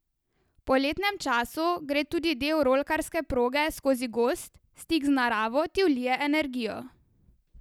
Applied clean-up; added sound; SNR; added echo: none; none; none; none.